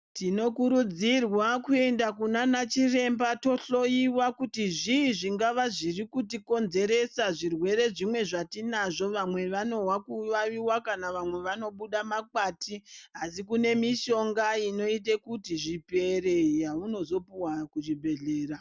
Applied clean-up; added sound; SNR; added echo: none; none; none; none.